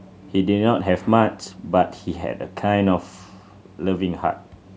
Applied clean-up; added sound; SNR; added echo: none; none; none; none.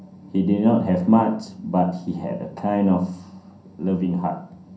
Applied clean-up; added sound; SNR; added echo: none; none; none; reverberation time 0.6 s.